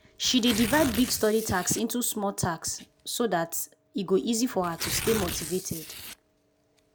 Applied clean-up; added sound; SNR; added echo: none; Tearing; 10 dB; none.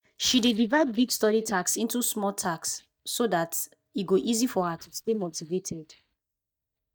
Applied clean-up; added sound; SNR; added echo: neural mask model DeepFilterNet 3.